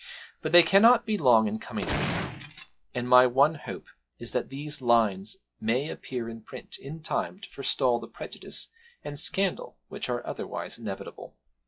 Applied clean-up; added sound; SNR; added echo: classical method log-MMSE.